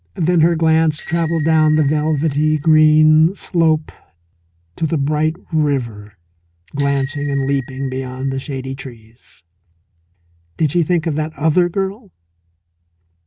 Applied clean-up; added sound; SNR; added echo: neural mask model RNNoise.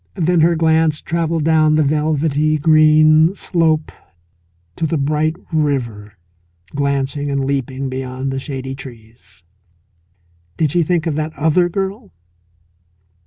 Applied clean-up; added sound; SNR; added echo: none; none; none; none.